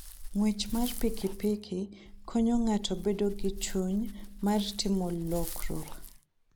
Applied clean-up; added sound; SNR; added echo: none; Dog; 6 dB; none.